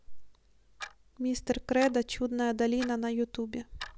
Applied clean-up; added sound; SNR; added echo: none; Clock; 18 dB; none.